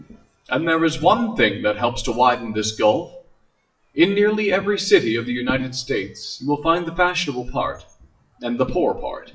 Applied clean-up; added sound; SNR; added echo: classical method WPE with log-MMSE.